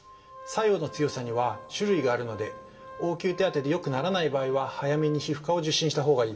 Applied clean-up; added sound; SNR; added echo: none; Organ; 19 dB; reverberation time 2.8 s.